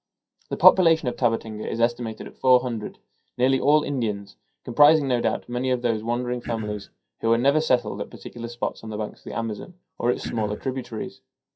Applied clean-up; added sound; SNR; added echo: classical method WPE with log-MMSE.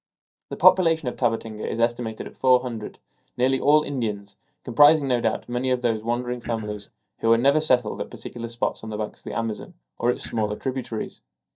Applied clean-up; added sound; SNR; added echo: neural mask model DeepFilterNet 3.